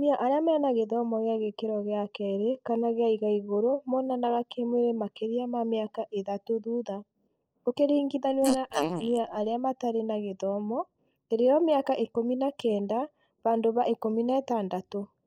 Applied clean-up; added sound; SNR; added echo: neural mask model Resemble Enhance denoiser.